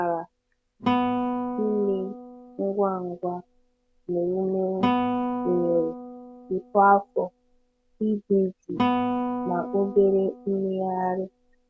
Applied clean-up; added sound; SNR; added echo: none; Guitar; 4 dB; none.